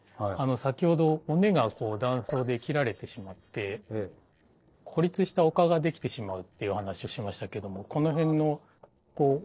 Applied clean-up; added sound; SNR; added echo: neural separator model SepFormer DNS4.